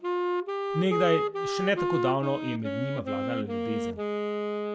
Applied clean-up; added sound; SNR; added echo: none; Wind instrument, woodwind instrument; -1 dB; none.